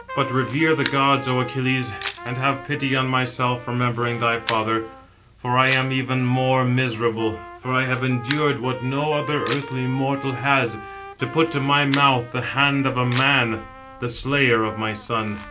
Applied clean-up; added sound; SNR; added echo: none; Trumpet + Camera; 14 dB; none.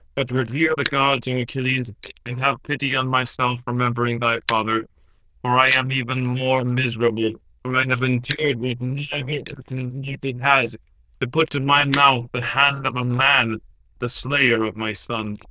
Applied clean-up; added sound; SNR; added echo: neural diffusion model UNIVERSE++.